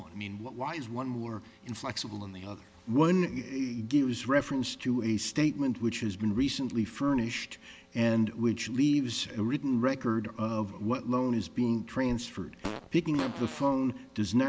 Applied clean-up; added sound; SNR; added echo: none; Fart; 12 dB; none.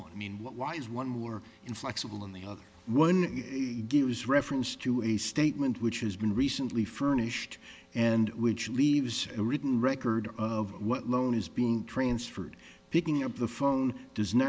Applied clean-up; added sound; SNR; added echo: none; none; none; none.